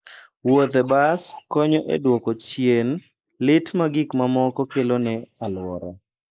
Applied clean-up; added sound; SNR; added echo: neural mask model Resemble Enhance denoiser.